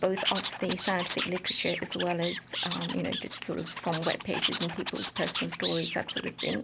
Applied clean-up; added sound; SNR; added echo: none; Animal; 3 dB; none.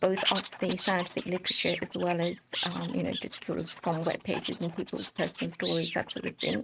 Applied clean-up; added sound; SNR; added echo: neural mask model RNNoise.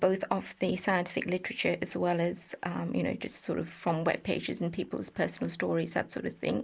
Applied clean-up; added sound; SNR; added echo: none; none; none; none.